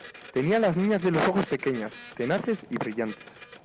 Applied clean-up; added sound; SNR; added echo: none; Printer; 18 dB; none.